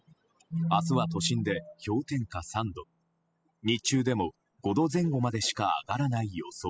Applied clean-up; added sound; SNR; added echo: classical method spectral subtraction.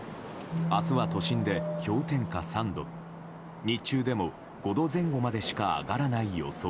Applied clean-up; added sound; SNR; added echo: none; Bass guitar; 8 dB; none.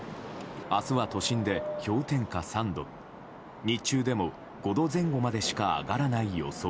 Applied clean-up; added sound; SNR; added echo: none; none; none; none.